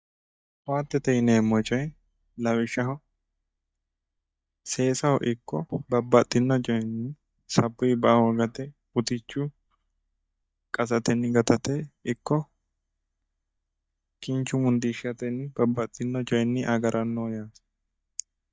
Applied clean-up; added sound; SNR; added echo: neural mask model DeepFilterNet 3.